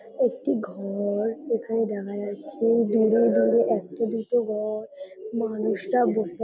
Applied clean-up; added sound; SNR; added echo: none; none; none; none.